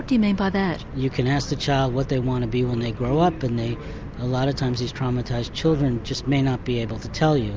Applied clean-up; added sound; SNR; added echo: none; none; none; none.